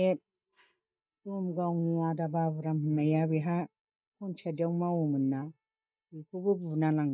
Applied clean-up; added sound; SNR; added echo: neural mask model DeepFilterNet 3.